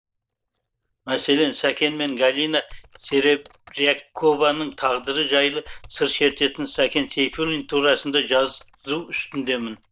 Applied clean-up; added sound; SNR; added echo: neural mask model DeepFilterNet 3.